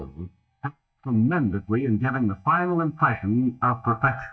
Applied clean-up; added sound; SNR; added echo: neural mask model DeepFilterNet 3.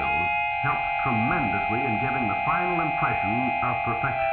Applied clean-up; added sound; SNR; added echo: none; Harmonica; -4 dB; reverberation time 0.8 s.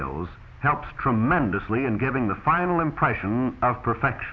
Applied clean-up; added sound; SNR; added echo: none; none; none; none.